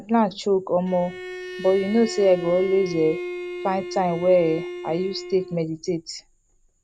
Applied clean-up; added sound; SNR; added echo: none; Bowed string instrument; 11 dB; none.